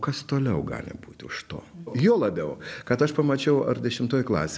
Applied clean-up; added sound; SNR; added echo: none; none; none; none.